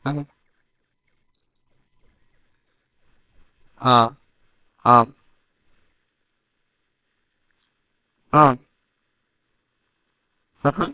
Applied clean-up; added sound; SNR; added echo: neural separator model SepFormer WHAMR!.